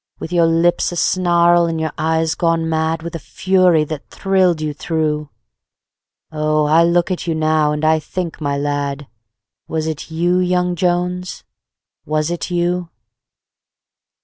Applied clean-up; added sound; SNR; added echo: none; none; none; none.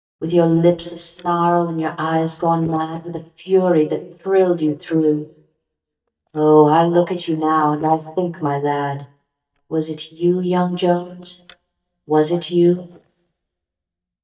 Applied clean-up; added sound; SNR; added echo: neural mask model DeepFilterNet 3.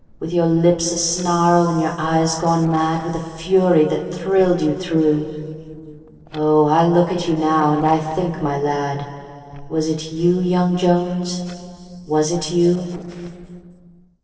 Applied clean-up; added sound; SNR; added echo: neural separator model SepFormer DNS4.